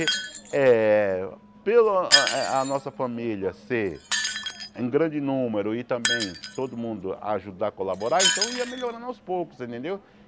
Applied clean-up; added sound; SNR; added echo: none; Shatter; 5 dB; none.